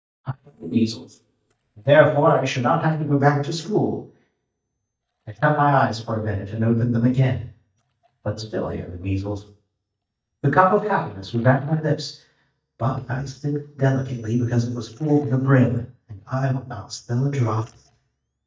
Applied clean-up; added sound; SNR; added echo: neural mask model DeepFilterNet 3.